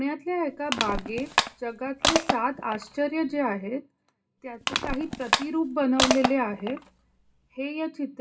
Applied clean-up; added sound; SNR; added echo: none; Crushing; 2 dB; reverberation time 0.2 s.